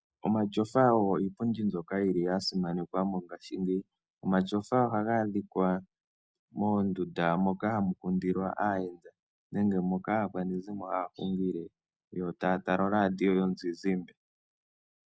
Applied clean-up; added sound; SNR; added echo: none; none; none; none.